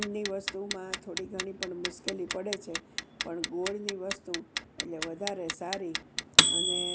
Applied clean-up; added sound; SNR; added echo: none; Clock; -5 dB; none.